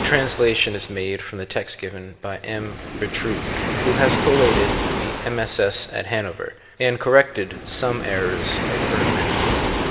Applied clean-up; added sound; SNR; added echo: none; Waves, surf; 2 dB; reverberation time 1.3 s.